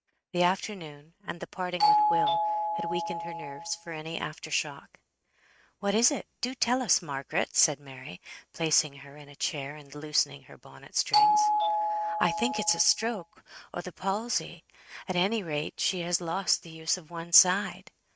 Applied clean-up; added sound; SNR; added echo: neural mask model RNNoise.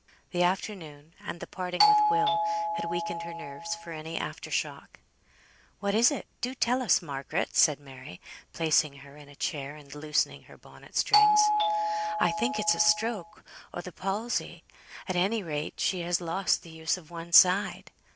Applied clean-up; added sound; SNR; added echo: none; Doorbell; -5 dB; none.